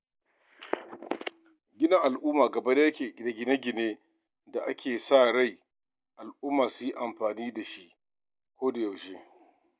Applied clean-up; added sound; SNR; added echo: none; none; none; none.